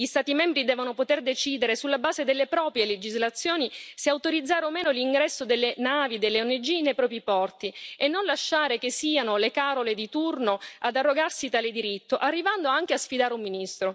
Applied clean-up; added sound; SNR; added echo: none; none; none; none.